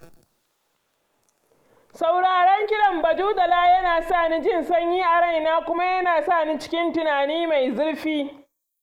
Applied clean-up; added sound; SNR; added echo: neural mask model Resemble Enhance denoiser.